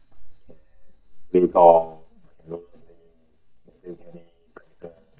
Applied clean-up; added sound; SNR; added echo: neural mask model DeepFilterNet 3.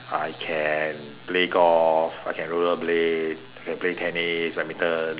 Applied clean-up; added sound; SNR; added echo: none; none; none; none.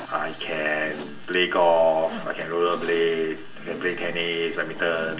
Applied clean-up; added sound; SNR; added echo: none; Zipper (clothing); 18 dB; reverberation time 0.5 s.